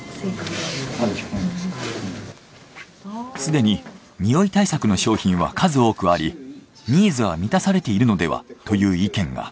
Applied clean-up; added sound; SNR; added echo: none; none; none; none.